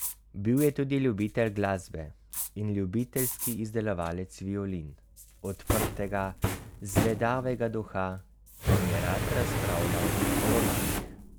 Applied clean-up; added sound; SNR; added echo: none; Fire; 1 dB; none.